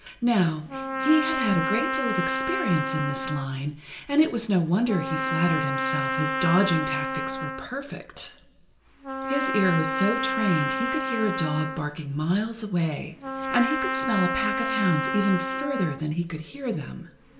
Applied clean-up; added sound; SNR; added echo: none; Trumpet; 3 dB; reverberation time 1.9 s.